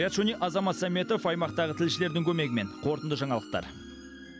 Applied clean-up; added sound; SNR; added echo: none; none; none; none.